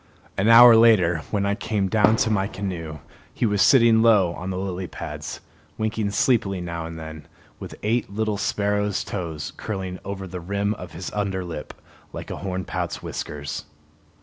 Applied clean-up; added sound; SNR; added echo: none; Fireworks; 6 dB; none.